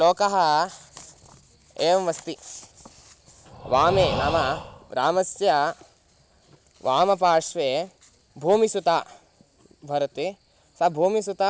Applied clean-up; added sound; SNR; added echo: none; Breathing; 8 dB; none.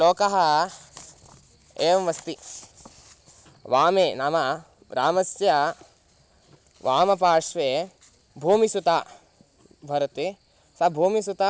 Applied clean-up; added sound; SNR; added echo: none; none; none; none.